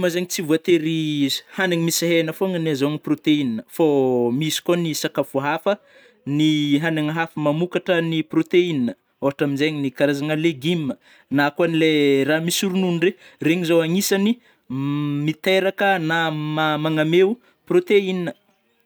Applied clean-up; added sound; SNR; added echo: none; none; none; none.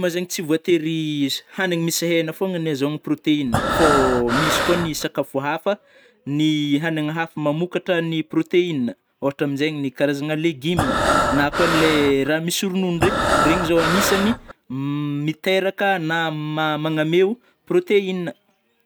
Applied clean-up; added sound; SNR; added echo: none; Breathing; -1 dB; none.